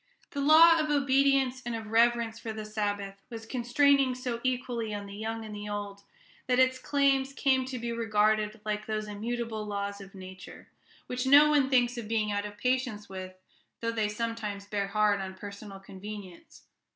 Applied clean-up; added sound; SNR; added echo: none; none; none; none.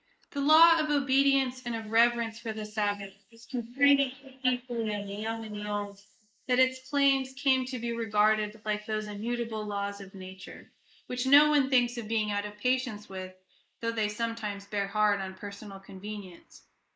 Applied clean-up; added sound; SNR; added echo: neural mask model Resemble Enhance denoiser.